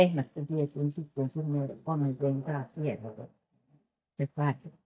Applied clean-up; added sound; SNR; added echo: neural mask model DeepFilterNet 3.